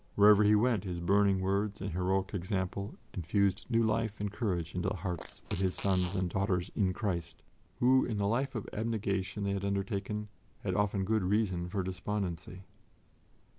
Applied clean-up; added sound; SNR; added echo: none; Fart; 17 dB; none.